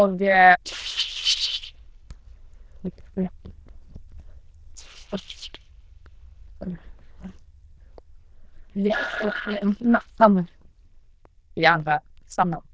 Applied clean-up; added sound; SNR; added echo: neural diffusion model UNIVERSE++.